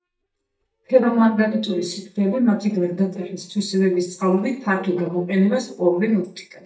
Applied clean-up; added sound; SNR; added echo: neural mask model DeepFilterNet 3.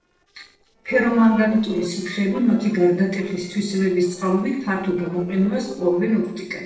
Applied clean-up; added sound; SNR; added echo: neural separator model SepFormer DNS4.